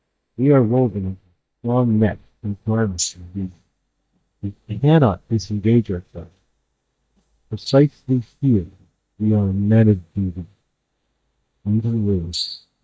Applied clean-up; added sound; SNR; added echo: neural mask model DeepFilterNet 3.